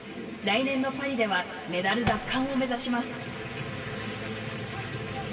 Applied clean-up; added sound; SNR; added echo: none; Thump, thud; 11 dB; reverberation time 2.0 s.